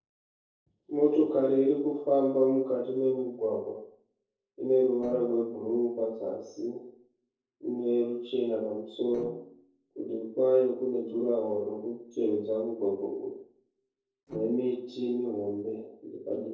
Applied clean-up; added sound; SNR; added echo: neural separator model SepFormer DNS4.